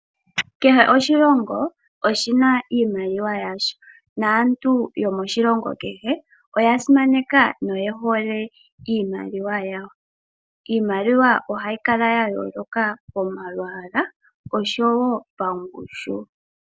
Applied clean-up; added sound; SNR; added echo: none; none; none; none.